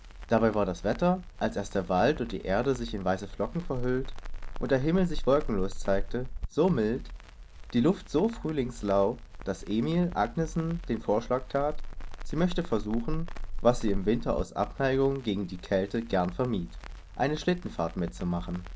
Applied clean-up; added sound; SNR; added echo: none; Crackle; 7 dB; none.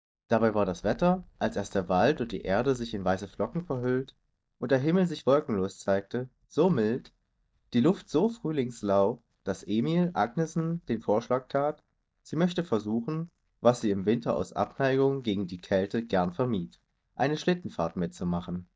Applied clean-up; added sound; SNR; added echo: neural mask model DeepFilterNet 3.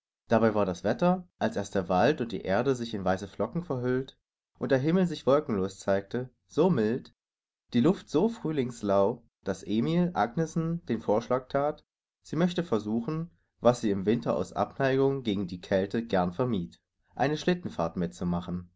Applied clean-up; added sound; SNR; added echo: none; none; none; none.